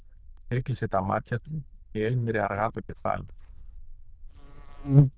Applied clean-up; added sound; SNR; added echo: neural diffusion model UNIVERSE++.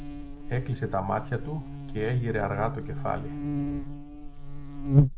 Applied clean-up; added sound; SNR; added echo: none; Buzz; -3 dB; none.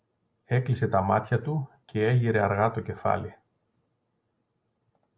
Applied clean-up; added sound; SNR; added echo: none; none; none; none.